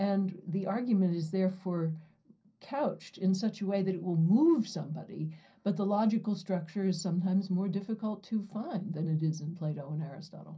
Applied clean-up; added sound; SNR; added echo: none; none; none; reverberation time 0.3 s.